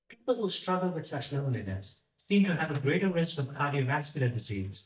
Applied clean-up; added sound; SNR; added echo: neural mask model DeepFilterNet 3.